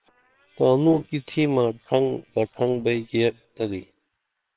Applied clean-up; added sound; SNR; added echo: neural separator model SepFormer WHAM!.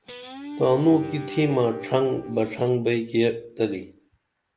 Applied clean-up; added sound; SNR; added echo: none; Guitar; 13 dB; none.